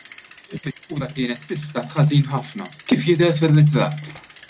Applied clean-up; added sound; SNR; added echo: none; Bicycle; 18 dB; none.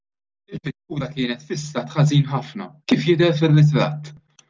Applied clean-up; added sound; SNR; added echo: none; none; none; none.